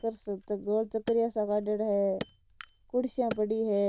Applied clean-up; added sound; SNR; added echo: neural diffusion model UNIVERSE++.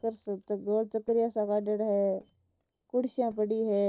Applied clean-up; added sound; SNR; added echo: neural separator model SepFormer DNS4.